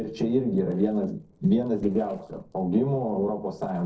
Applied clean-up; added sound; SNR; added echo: neural separator model SepFormer DNS4.